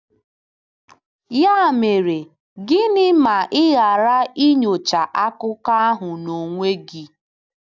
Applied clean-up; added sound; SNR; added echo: none; none; none; none.